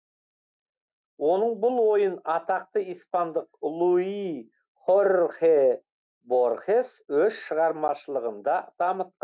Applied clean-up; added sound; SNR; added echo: none; none; none; none.